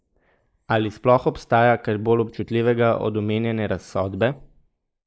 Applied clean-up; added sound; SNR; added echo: neural mask model Resemble Enhance denoiser.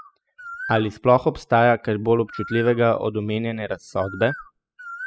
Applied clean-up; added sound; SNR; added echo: classical method spectral subtraction.